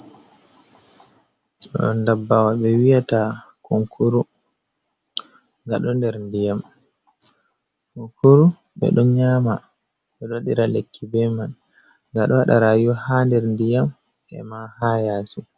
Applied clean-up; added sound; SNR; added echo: none; none; none; none.